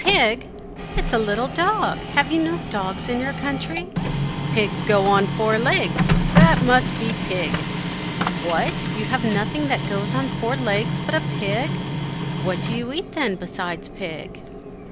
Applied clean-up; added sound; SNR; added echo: none; Printer; 1 dB; none.